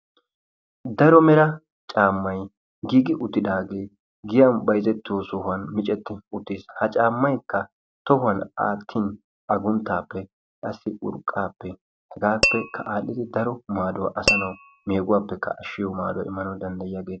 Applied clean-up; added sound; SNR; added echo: none; Tap / Glass; 4 dB; none.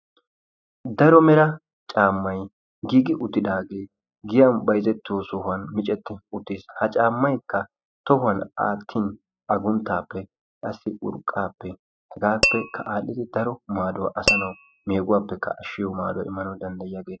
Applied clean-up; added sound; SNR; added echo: classical method spectral subtraction.